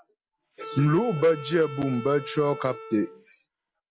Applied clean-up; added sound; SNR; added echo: none; Wind instrument, woodwind instrument; 14 dB; none.